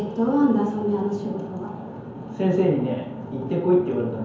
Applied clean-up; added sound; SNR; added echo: none; none; none; reverberation time 0.9 s.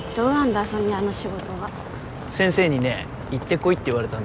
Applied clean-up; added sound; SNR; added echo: none; none; none; none.